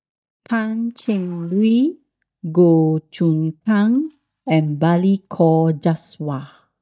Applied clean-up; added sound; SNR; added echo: neural mask model DeepFilterNet 3.